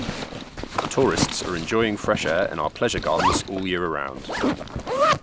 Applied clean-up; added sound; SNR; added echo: none; Zipper (clothing); 1 dB; none.